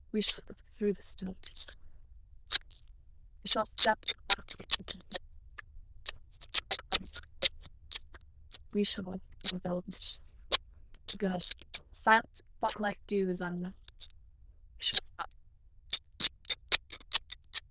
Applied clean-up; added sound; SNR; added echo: neural diffusion model UNIVERSE++.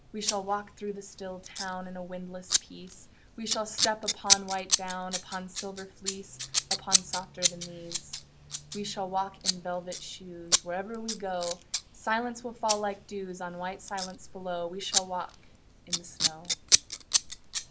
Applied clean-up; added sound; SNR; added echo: none; Scissors; -3 dB; none.